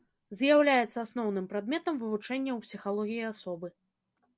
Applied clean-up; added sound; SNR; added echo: none; none; none; none.